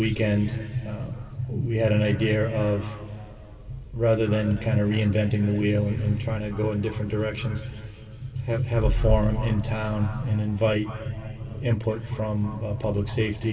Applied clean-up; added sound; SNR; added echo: none; none; none; reverberation time 2.9 s.